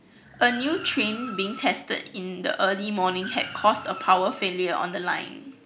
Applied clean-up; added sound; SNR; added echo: none; Car; 16 dB; none.